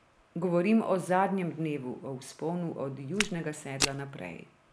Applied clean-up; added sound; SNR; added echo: none; Walk, footsteps; 4 dB; none.